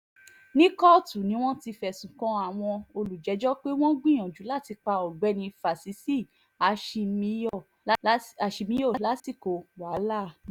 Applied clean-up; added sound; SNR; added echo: none; none; none; none.